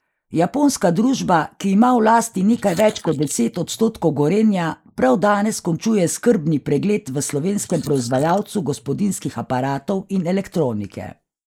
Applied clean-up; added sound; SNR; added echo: neural mask model Resemble Enhance denoiser.